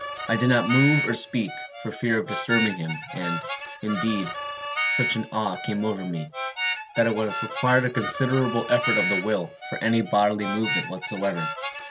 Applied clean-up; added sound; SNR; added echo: none; Harmonica; 5 dB; none.